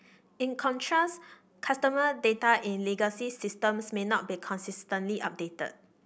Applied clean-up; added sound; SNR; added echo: none; none; none; none.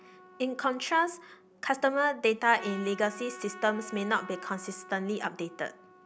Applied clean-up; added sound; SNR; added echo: none; Trumpet; 17 dB; none.